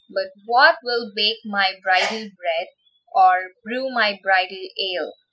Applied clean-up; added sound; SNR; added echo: classical method spectral subtraction.